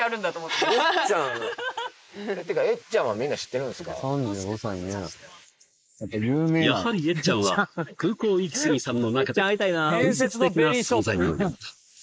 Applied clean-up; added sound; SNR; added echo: neural mask model Resemble Enhance denoiser.